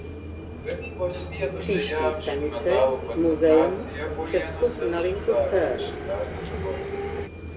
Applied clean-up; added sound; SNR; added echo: none; Subway, metro, underground; -4 dB; reverberation time 0.6 s.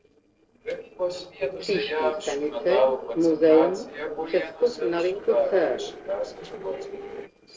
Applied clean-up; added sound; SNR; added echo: neural separator model SepFormer DNS4.